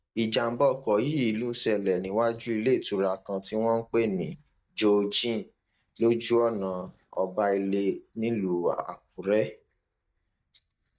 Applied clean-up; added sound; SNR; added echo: neural mask model DeepFilterNet 3.